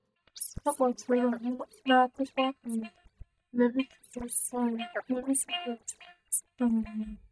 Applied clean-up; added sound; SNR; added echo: neural mask model DeepFilterNet 3.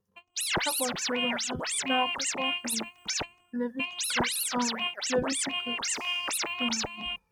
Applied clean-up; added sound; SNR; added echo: neural mask model RNNoise.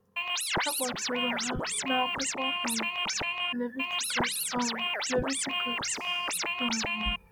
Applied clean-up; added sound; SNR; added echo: none; Scratching (performance technique); -5 dB; none.